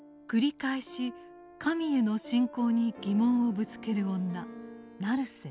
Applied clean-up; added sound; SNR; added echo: none; none; none; none.